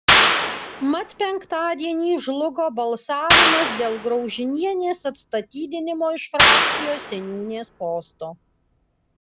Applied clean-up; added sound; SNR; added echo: none; Clapping; -3 dB; none.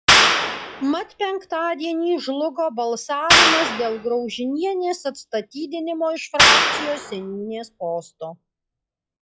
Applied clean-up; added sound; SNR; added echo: classical method log-MMSE.